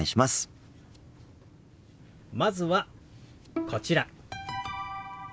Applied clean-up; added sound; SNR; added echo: none; Bowed string instrument; 10 dB; none.